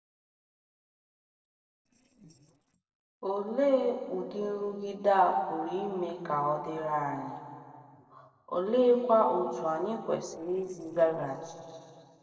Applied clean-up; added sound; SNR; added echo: neural separator model SepFormer DNS4.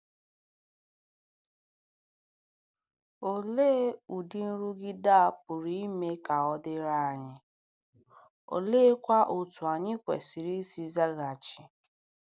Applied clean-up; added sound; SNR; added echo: none; none; none; none.